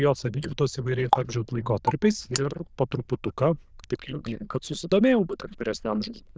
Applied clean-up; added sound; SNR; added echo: neural diffusion model UNIVERSE++.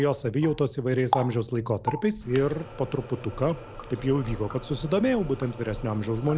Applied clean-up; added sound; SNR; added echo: none; Water tap, faucet; 10 dB; none.